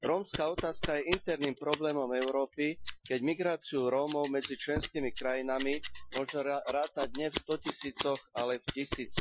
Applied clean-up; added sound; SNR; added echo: classical method Wiener filter.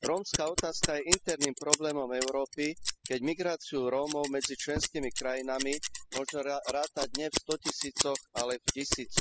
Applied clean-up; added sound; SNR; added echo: classical method spectral subtraction.